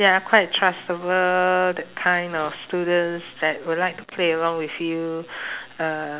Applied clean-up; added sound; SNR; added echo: none; none; none; none.